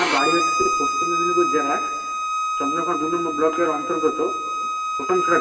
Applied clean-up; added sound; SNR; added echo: none; Bowed string instrument; -1 dB; reverberation time 1.2 s.